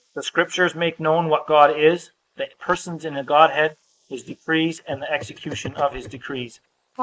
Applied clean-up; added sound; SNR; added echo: neural mask model Resemble Enhance denoiser.